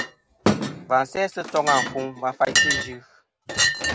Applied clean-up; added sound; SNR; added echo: none; Chink, clink; -1 dB; none.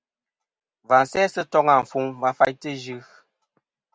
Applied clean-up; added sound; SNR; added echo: none; none; none; none.